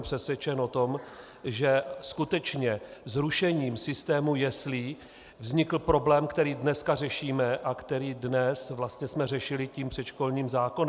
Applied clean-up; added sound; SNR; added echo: none; none; none; none.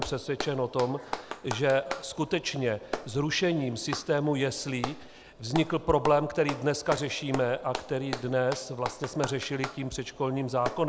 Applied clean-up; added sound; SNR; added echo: none; Clapping; 11 dB; none.